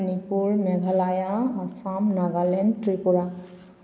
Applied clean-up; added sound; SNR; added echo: none; none; none; none.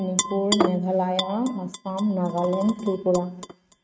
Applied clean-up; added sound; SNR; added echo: neural mask model RNNoise.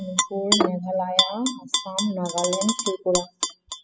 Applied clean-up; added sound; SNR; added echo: classical method spectral subtraction.